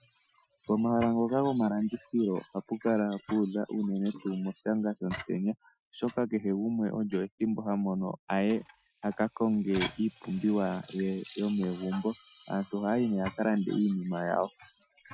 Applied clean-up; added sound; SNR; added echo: classical method Wiener filter.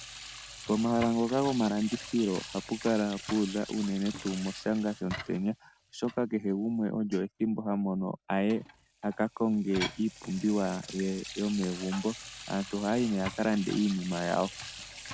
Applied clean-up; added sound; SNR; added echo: none; Sink (filling or washing) / Water tap, faucet; 13 dB; none.